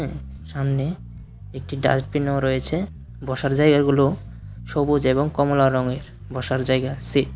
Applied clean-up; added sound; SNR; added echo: none; Bass guitar; 15 dB; none.